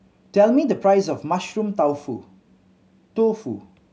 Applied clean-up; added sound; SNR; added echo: none; none; none; none.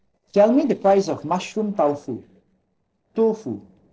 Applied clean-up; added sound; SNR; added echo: neural separator model SepFormer DNS4.